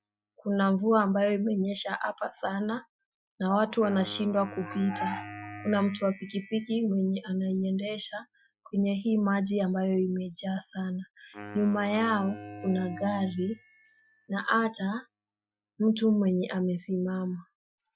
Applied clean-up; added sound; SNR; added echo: classical method Wiener filter.